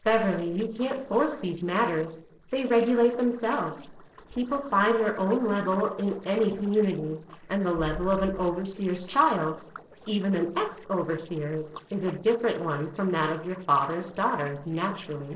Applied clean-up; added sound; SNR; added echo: neural separator model SepFormer DNS4.